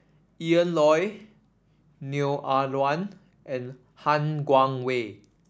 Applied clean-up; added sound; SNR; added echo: none; none; none; none.